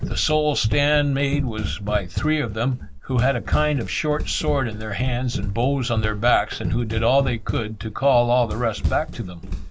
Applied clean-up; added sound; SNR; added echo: none; Run; 5 dB; none.